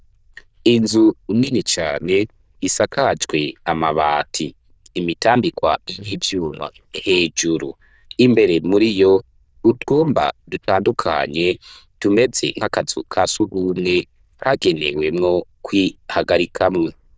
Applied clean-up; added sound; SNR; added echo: neural diffusion model UNIVERSE++.